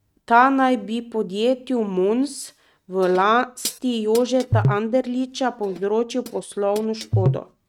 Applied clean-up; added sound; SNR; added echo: neural mask model RNNoise.